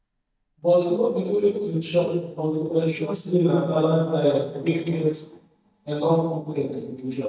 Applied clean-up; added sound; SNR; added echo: neural mask model DeepFilterNet 3.